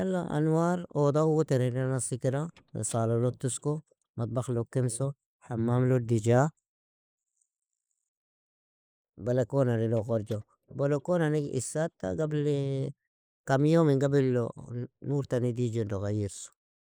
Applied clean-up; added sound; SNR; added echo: neural mask model Resemble Enhance denoiser.